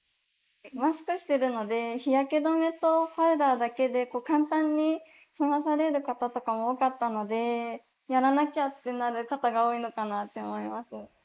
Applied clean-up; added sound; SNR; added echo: neural mask model Resemble Enhance denoiser.